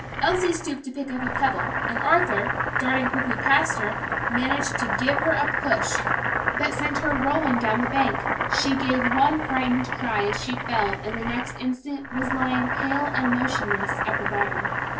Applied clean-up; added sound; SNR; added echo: none; Boiling; 0 dB; reverberation time 0.3 s.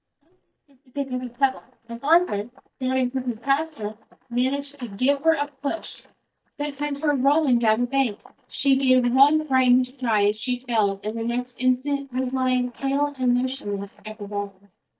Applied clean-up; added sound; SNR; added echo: neural mask model DeepFilterNet 3.